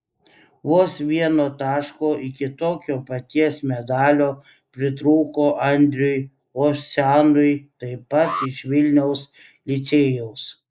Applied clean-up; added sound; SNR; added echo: neural mask model Resemble Enhance denoiser.